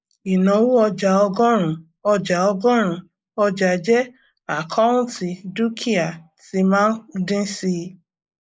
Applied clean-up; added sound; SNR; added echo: neural mask model Resemble Enhance denoiser.